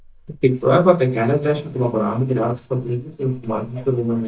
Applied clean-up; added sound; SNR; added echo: neural mask model DeepFilterNet 3.